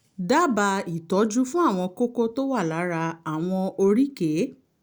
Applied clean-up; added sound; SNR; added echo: none; none; none; none.